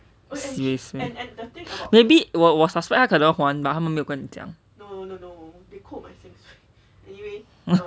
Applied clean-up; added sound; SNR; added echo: none; none; none; none.